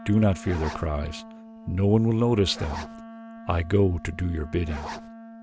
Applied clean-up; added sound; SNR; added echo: none; Wind instrument, woodwind instrument + Zipper (clothing); 15 dB; none.